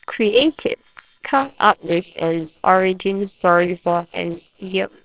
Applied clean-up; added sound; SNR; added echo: neural separator model SepFormer WHAMR!.